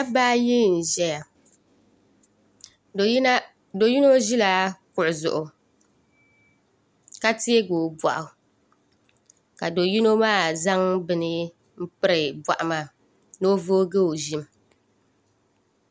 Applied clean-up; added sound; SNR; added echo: none; none; none; none.